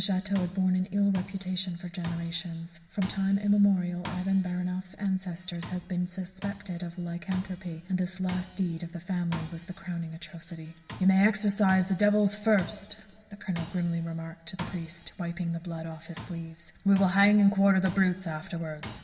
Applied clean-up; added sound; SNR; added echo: none; Tools; 17 dB; reverberation time 2.1 s.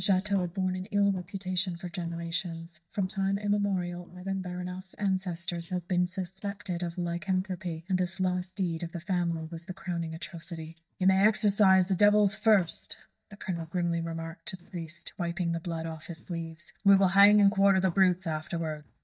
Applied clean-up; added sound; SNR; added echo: neural mask model DeepFilterNet 3.